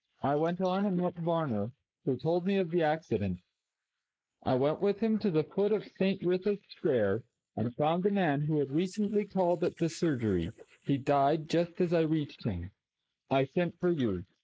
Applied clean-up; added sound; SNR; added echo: neural mask model Resemble Enhance denoiser.